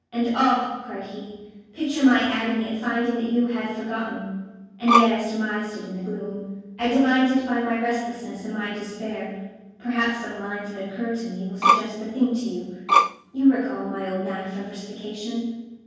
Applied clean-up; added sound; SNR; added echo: none; Bowed string instrument; -4 dB; reverberation time 1.3 s.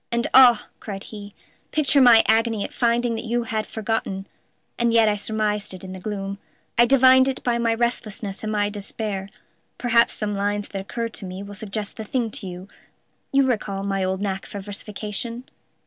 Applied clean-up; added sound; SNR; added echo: none; none; none; none.